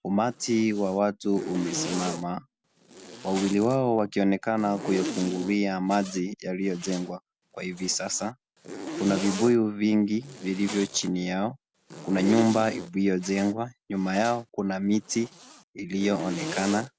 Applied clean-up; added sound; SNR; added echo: none; Zipper (clothing); 12 dB; none.